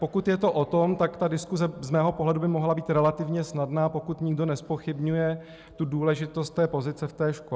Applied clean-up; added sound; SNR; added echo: none; none; none; none.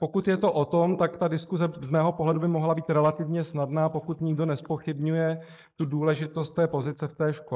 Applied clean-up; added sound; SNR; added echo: neural mask model Resemble Enhance denoiser.